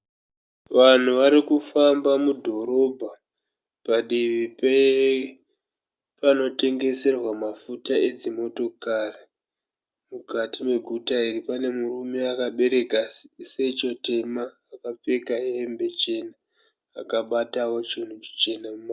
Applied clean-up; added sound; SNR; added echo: none; none; none; none.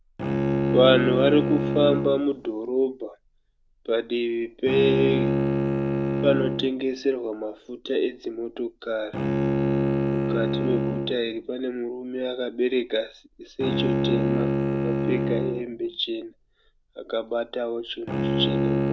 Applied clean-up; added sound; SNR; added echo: none; Bowed string instrument; 1 dB; none.